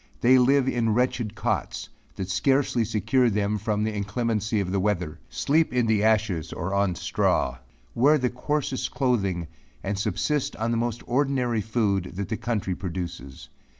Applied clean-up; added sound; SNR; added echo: none; none; none; none.